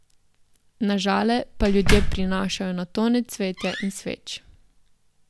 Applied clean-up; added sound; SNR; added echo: none; Slam; 3 dB; none.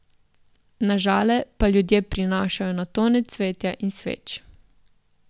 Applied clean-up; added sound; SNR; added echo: none; none; none; none.